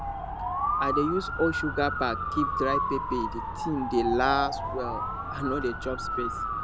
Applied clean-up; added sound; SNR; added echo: none; Motor vehicle (road) / Siren; 1 dB; none.